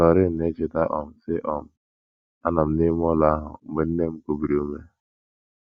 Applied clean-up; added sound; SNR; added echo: none; none; none; none.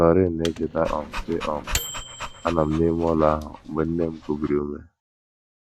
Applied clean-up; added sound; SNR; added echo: none; Dog + Microwave oven; 11 dB; none.